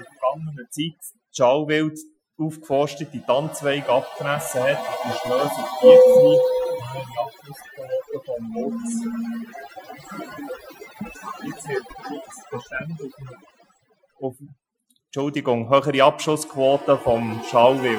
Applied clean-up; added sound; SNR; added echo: classical method Wiener filter.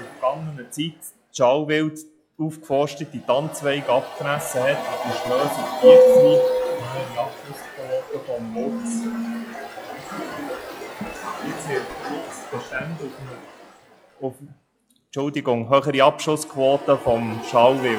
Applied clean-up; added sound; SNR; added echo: classical method log-MMSE.